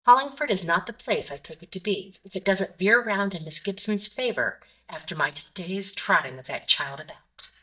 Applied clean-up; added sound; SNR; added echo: neural mask model DeepFilterNet 3.